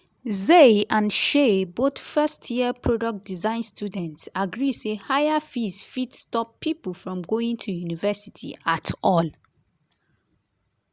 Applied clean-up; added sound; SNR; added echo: none; none; none; none.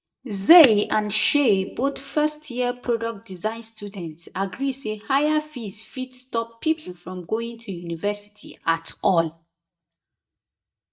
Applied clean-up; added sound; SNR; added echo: neural mask model DeepFilterNet 3.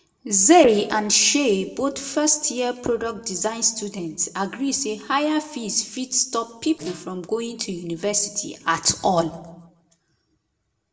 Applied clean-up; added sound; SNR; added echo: neural separator model SepFormer DNS4.